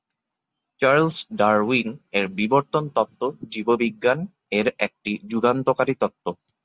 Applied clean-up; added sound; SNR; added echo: none; none; none; none.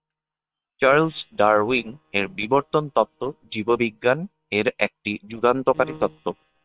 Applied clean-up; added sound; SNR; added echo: neural separator model SepFormer WHAM!.